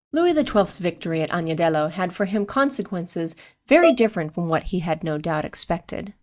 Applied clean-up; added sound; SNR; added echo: neural mask model DeepFilterNet 3.